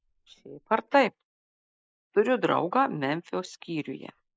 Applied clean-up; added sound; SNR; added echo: neural mask model Resemble Enhance denoiser.